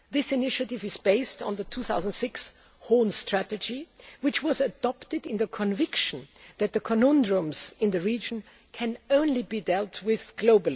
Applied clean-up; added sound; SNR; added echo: none; none; none; none.